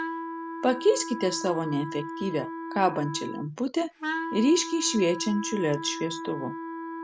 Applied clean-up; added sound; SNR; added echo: none; Wind instrument, woodwind instrument; 8 dB; none.